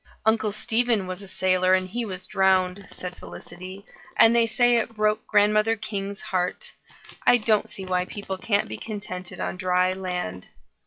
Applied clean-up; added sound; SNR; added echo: classical method WPE with log-MMSE.